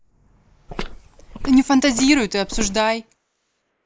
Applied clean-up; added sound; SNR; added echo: neural mask model Resemble Enhance denoiser.